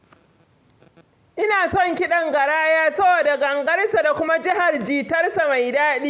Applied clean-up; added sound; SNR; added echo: none; none; none; none.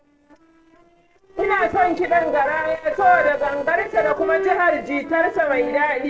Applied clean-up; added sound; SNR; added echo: neural separator model SepFormer DNS4.